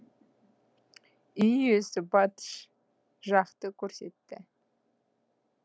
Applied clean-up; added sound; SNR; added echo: none; none; none; none.